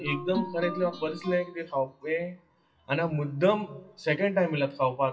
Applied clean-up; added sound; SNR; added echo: classical method WPE with log-MMSE.